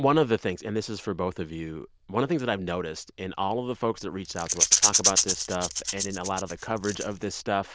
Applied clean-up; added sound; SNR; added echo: neural diffusion model UNIVERSE++.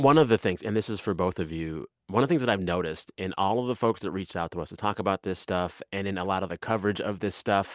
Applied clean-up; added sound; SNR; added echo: none; none; none; none.